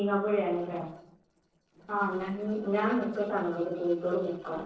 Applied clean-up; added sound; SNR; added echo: neural separator model SepFormer DNS4.